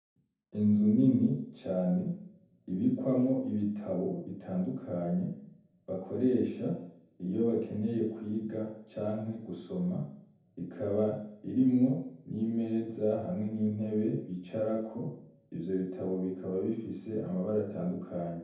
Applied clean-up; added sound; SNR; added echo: none; none; none; reverberation time 0.7 s.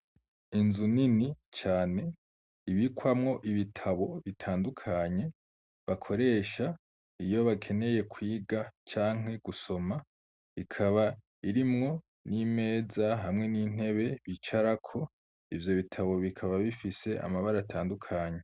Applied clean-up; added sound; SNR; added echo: none; none; none; none.